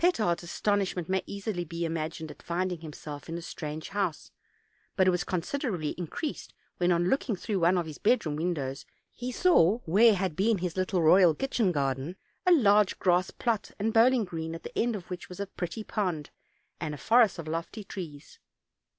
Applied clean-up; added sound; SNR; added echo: none; none; none; none.